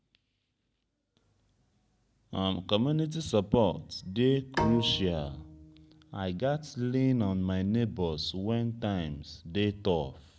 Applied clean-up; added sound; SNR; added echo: none; Bowed string instrument; 8 dB; none.